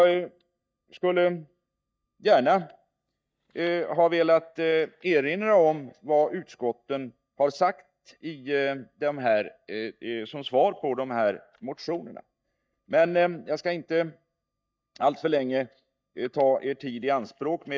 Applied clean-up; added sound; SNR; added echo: neural mask model DeepFilterNet 3.